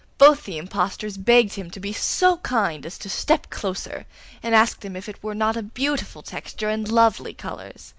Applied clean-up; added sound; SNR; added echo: none; none; none; none.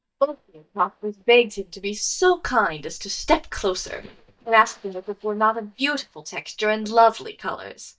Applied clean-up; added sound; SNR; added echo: neural mask model DeepFilterNet 3.